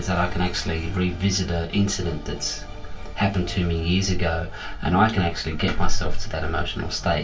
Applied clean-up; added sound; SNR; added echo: none; none; none; reverberation time 0.2 s.